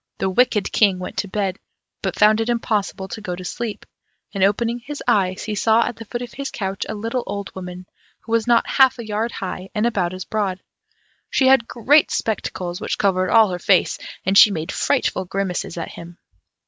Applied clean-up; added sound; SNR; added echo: none; none; none; none.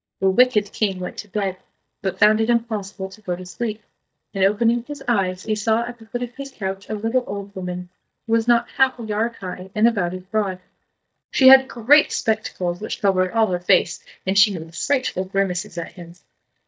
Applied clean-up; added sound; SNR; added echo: neural mask model DeepFilterNet 3.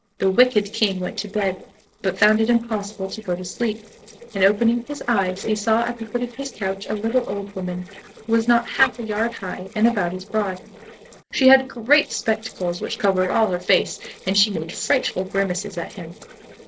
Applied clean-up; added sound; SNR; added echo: neural separator model SepFormer DNS4.